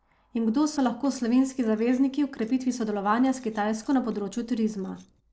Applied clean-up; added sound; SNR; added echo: neural separator model SepFormer DNS4.